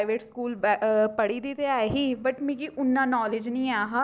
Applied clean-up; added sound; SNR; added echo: none; none; none; none.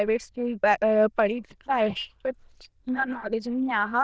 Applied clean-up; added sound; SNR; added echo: neural diffusion model UNIVERSE++.